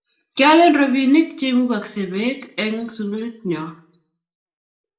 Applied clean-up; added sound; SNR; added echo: none; none; none; reverberation time 0.4 s.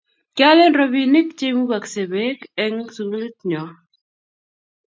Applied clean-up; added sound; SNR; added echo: none; none; none; none.